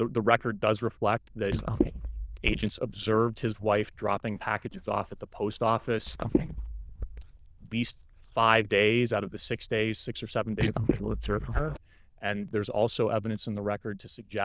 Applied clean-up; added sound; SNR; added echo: neural diffusion model UNIVERSE++.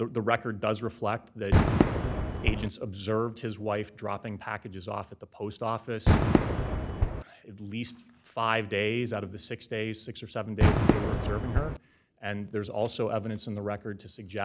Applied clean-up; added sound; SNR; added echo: none; Fireworks; -2 dB; none.